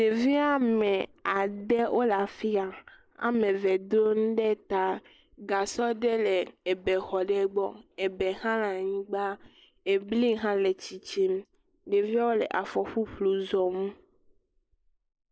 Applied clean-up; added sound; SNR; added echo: neural mask model Resemble Enhance denoiser.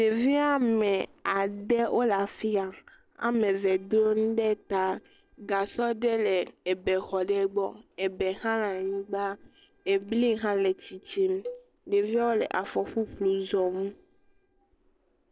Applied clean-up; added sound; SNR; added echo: neural separator model SepFormer DNS4.